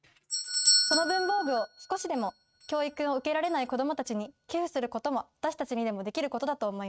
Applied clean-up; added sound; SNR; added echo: neural mask model RNNoise.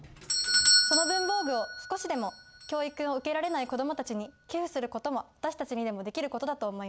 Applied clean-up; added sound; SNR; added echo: none; Doorbell; -1 dB; none.